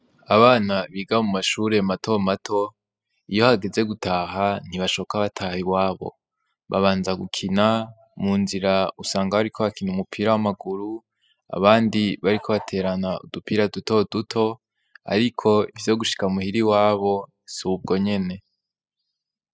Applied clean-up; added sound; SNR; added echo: classical method spectral subtraction.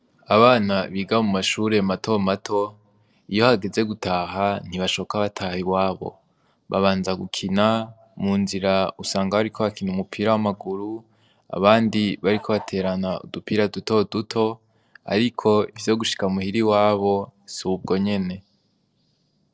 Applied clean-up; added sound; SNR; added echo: neural separator model SepFormer DNS4.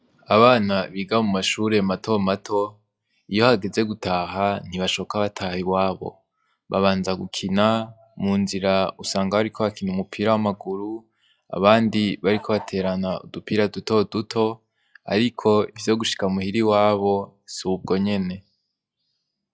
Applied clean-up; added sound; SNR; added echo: classical method log-MMSE.